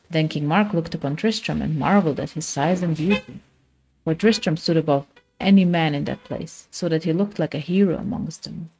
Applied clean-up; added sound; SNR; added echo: neural mask model RNNoise.